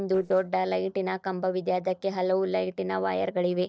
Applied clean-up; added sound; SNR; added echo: neural separator model SepFormer DNS4.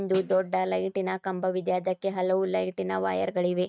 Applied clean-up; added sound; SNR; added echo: neural mask model RNNoise.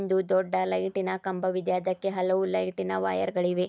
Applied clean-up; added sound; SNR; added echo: none; none; none; none.